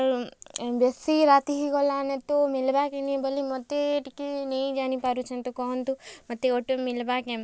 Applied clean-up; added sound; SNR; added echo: none; none; none; none.